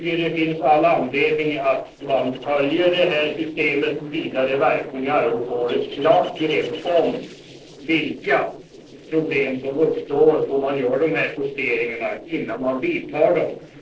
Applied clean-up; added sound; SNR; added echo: neural separator model SepFormer DNS4.